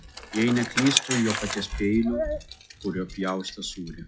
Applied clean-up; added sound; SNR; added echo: classical method log-MMSE.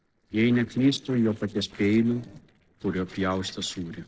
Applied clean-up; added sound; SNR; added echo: neural separator model SepFormer DNS4.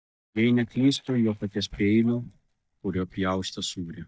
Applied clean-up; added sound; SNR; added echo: neural mask model DeepFilterNet 3.